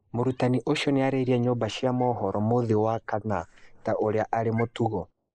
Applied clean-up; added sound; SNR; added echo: neural mask model Resemble Enhance denoiser.